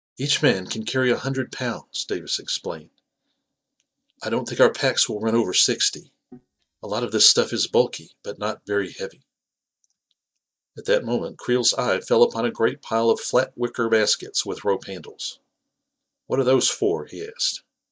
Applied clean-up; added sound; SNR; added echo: neural mask model DeepFilterNet 3.